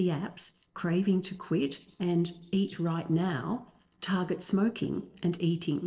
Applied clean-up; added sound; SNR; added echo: neural separator model SepFormer DNS4.